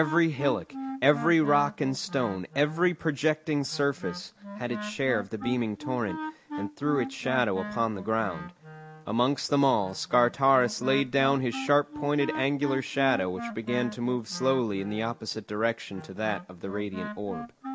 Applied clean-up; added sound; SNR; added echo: none; Wind instrument, woodwind instrument; 11 dB; none.